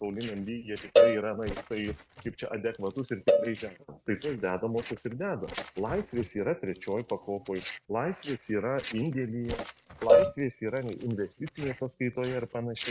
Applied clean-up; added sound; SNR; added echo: neural mask model RNNoise.